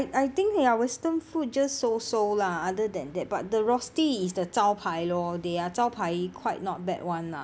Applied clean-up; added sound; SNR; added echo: none; none; none; none.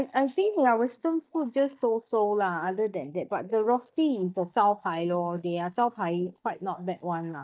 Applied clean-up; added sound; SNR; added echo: neural mask model DeepFilterNet 3.